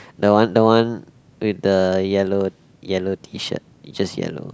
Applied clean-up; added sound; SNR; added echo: none; none; none; none.